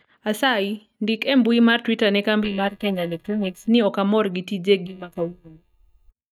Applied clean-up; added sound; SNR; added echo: neural mask model DeepFilterNet 3.